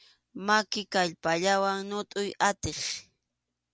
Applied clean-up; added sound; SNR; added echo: none; none; none; none.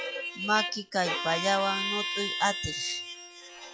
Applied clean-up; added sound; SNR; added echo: classical method log-MMSE.